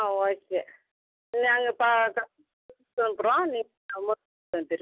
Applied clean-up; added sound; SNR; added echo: none; none; none; none.